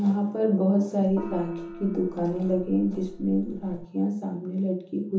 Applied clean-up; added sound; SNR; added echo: none; Gong; 13 dB; reverberation time 1.2 s.